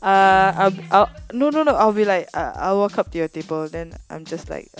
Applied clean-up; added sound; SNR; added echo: none; Drum / Drum kit + Guitar; 20 dB; none.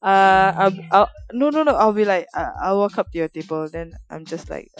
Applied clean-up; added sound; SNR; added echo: classical method Wiener filter.